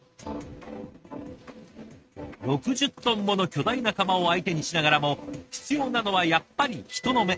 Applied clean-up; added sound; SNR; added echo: neural mask model RNNoise.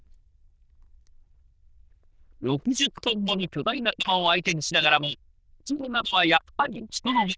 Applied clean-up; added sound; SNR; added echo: neural diffusion model UNIVERSE++.